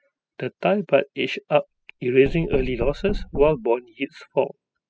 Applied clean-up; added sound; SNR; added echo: classical method spectral subtraction.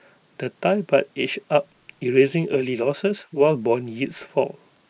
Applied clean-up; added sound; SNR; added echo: neural mask model Resemble Enhance denoiser.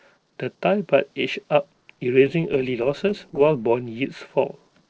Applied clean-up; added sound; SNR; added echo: neural separator model SepFormer DNS4.